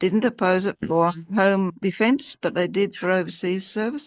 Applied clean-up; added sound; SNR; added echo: neural mask model Resemble Enhance denoiser.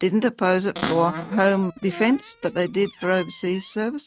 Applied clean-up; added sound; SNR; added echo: neural mask model RNNoise.